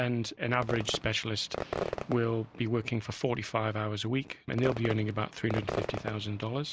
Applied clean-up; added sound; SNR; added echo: none; Fireworks; 8 dB; none.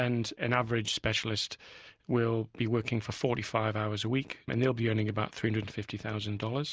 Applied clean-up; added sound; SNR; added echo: none; none; none; none.